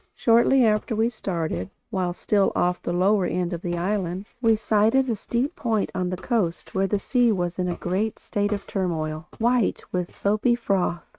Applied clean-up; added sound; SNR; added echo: neural mask model RNNoise.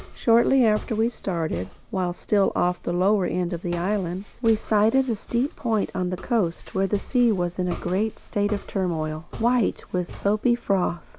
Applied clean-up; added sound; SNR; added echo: none; Walk, footsteps; 17 dB; none.